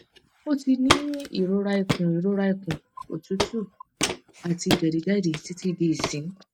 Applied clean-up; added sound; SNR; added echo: none; Walk, footsteps; 5 dB; none.